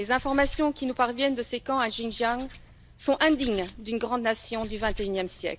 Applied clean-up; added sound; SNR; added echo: none; Hands; 14 dB; none.